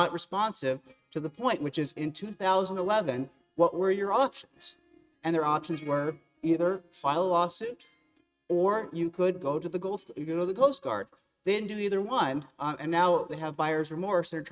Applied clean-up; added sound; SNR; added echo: neural mask model RNNoise.